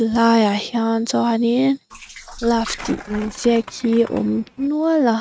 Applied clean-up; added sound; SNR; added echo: neural mask model RNNoise.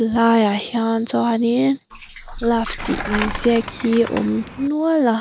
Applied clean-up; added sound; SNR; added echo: none; Skateboard + Liquid; 10 dB; none.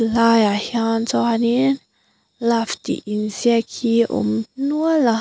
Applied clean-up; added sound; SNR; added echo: none; none; none; none.